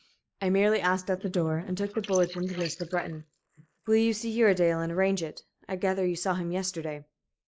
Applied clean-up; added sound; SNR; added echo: neural mask model Resemble Enhance denoiser.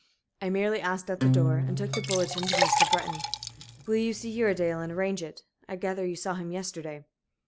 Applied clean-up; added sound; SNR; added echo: none; Liquid + Acoustic guitar; -3 dB; none.